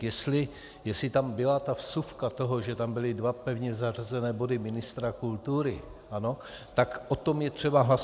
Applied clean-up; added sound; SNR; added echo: none; none; none; none.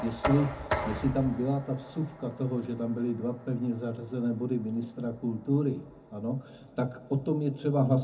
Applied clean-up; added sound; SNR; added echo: none; Knock; 11 dB; reverberation time 0.3 s.